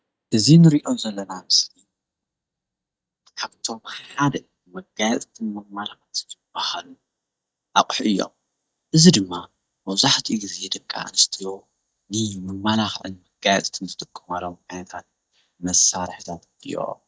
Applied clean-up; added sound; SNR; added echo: neural mask model DeepFilterNet 3.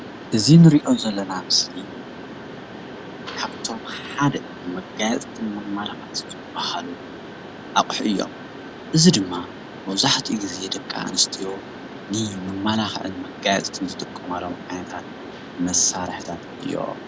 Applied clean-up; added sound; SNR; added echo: none; Mechanisms; 13 dB; none.